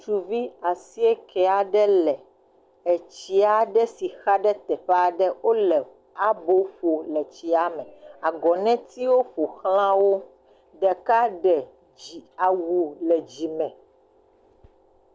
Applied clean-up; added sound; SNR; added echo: none; none; none; none.